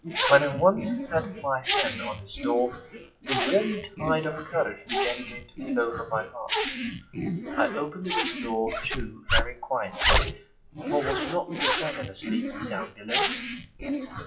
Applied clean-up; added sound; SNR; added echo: classical method WPE with log-MMSE.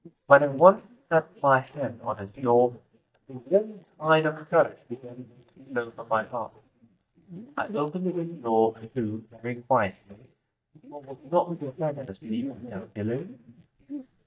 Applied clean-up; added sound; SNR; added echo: neural mask model DeepFilterNet 3.